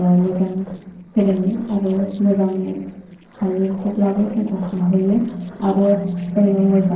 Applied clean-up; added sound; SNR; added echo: neural separator model SepFormer DNS4.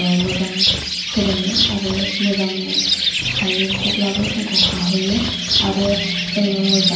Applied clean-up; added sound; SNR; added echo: none; Bird; -1 dB; reverberation time 0.9 s.